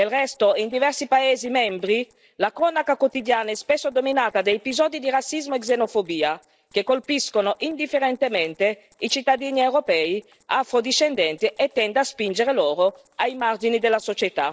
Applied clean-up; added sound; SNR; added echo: neural separator model SepFormer DNS4.